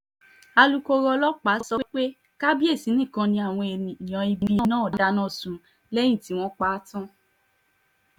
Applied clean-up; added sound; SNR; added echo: none; none; none; none.